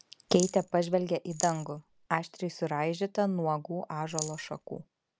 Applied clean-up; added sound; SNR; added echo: none; Rattle; 11 dB; none.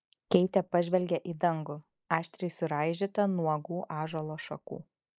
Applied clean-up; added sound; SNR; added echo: neural mask model DeepFilterNet 3.